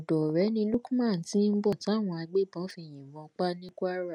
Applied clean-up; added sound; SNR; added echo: none; none; none; none.